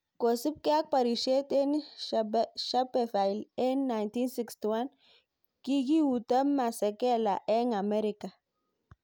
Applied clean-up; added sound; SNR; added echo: none; none; none; none.